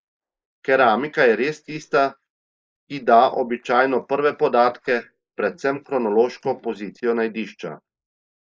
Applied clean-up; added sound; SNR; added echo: neural mask model Resemble Enhance denoiser.